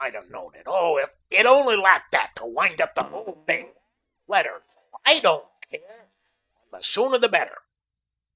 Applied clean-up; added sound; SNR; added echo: neural mask model DeepFilterNet 3.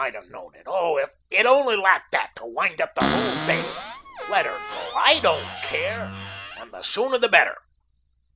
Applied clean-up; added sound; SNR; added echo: none; Cupboard open or close; 6 dB; none.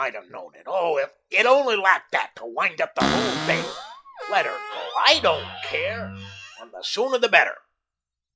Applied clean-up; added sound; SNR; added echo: classical method log-MMSE.